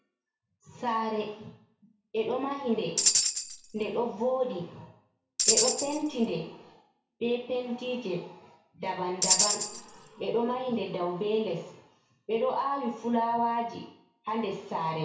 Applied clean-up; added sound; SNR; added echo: none; Tambourine; -3 dB; reverberation time 0.6 s.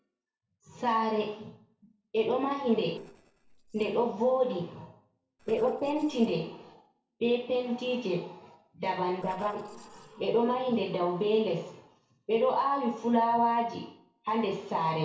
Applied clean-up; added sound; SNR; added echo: neural separator model SepFormer DNS4.